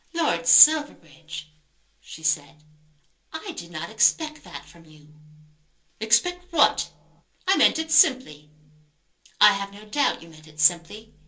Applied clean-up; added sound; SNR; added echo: none; none; none; reverberation time 0.2 s.